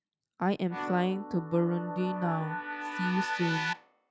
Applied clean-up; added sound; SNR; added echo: classical method log-MMSE.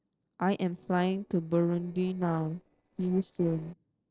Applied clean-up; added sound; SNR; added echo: neural separator model SepFormer DNS4.